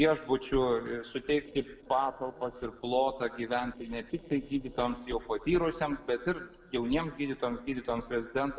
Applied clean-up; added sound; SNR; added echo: neural separator model SepFormer DNS4.